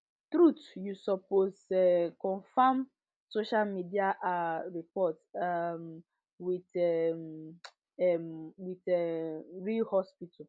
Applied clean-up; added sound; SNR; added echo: none; none; none; none.